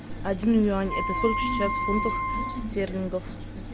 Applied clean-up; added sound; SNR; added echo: none; Wind instrument, woodwind instrument; 4 dB; none.